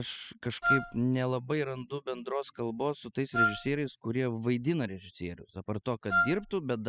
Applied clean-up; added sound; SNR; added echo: classical method spectral subtraction.